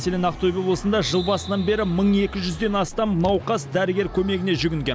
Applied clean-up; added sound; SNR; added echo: none; Musical instrument; 15 dB; none.